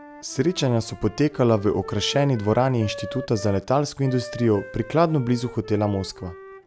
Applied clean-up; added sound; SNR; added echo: none; Wind instrument, woodwind instrument; 16 dB; none.